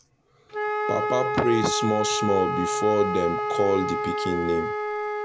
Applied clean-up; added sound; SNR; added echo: none; Wind instrument, woodwind instrument; 1 dB; none.